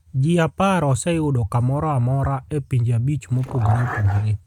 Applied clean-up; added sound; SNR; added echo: neural mask model RNNoise.